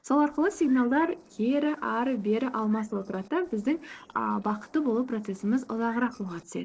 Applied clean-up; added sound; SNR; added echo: neural separator model SepFormer DNS4.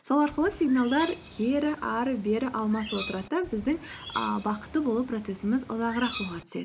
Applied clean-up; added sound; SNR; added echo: none; Bird; 14 dB; none.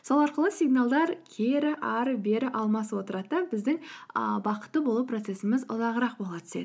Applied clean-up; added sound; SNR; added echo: none; none; none; none.